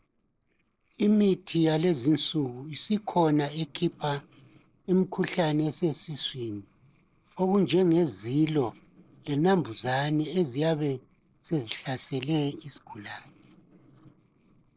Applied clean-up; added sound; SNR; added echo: neural separator model SepFormer DNS4.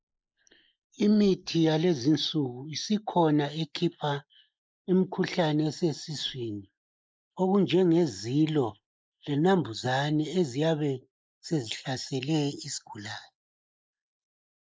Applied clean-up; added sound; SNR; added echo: neural mask model Resemble Enhance denoiser.